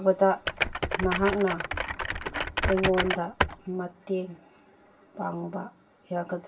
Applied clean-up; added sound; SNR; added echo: none; Typing; 1 dB; reverberation time 0.2 s.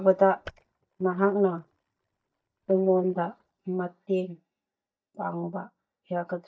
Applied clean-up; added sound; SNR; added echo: neural mask model DeepFilterNet 3.